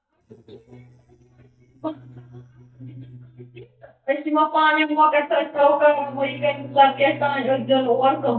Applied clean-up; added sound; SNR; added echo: neural mask model DeepFilterNet 3.